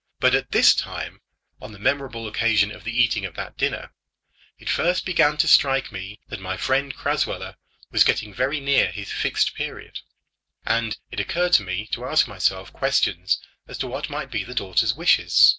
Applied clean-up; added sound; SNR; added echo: none; none; none; none.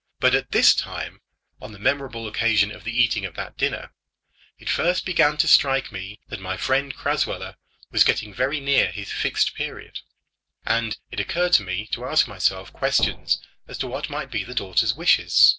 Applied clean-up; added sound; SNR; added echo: none; Thump, thud; 12 dB; none.